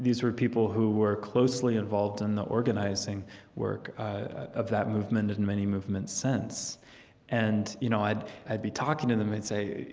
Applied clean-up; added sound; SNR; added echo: none; none; none; none.